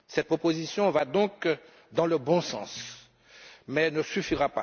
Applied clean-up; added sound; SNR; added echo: none; none; none; none.